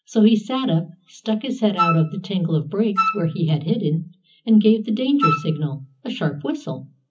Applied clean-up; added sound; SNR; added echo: none; Wind instrument, woodwind instrument; 4 dB; reverberation time 0.4 s.